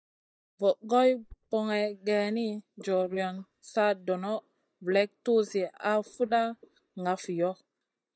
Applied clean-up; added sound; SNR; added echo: neural mask model DeepFilterNet 3.